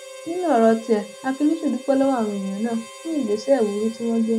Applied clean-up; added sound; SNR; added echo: none; Harmonica; 17 dB; none.